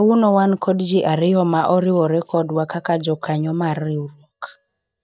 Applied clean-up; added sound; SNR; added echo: neural mask model DeepFilterNet 3.